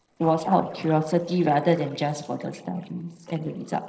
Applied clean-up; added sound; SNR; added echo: neural separator model SepFormer DNS4.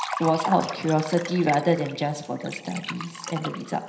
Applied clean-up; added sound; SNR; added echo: none; Liquid; 10 dB; reverberation time 0.9 s.